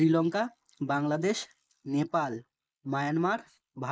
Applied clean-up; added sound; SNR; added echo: neural mask model Resemble Enhance denoiser.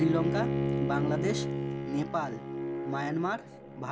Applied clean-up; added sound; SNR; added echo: none; Bowed string instrument; 0 dB; none.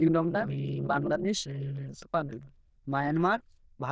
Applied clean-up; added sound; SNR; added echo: neural diffusion model UNIVERSE++.